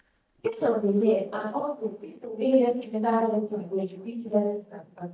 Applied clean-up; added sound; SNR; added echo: neural mask model DeepFilterNet 3.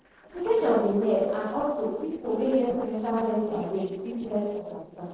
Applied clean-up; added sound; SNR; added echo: neural separator model SepFormer DNS4.